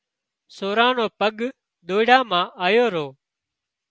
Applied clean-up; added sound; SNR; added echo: none; none; none; none.